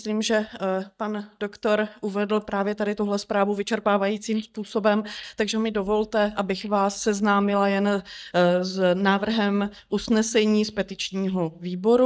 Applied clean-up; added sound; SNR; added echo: neural mask model DeepFilterNet 3.